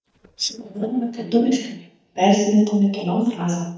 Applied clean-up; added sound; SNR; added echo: neural mask model DeepFilterNet 3.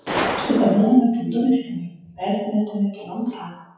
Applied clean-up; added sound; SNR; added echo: classical method WPE with log-MMSE.